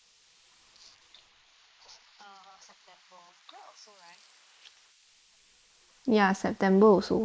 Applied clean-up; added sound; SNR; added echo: neural mask model Resemble Enhance denoiser.